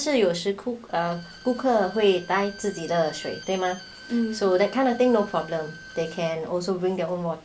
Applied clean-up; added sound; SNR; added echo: none; Bowed string instrument; 20 dB; none.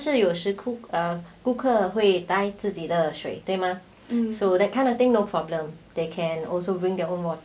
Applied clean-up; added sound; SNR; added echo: none; none; none; none.